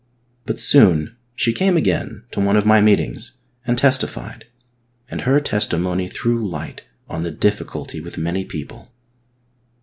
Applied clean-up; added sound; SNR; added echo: none; none; none; none.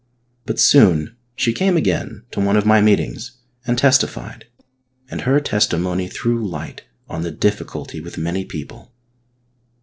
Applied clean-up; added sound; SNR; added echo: neural separator model SepFormer DNS4.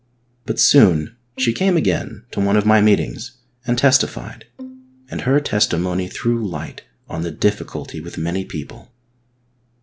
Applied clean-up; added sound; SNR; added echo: none; Bowed string instrument; 20 dB; none.